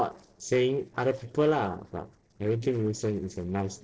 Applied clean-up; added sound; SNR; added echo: neural separator model SepFormer DNS4.